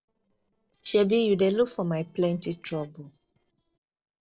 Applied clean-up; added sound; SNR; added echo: neural separator model SepFormer DNS4.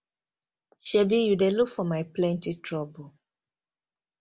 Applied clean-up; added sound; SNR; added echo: none; none; none; none.